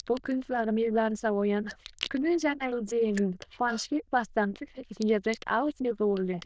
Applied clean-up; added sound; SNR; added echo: neural diffusion model UNIVERSE++.